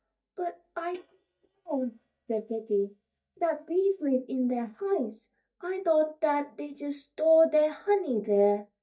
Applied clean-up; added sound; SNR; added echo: neural mask model DeepFilterNet 3.